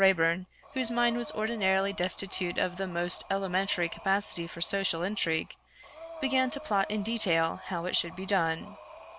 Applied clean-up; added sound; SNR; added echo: none; Breathing; 16 dB; none.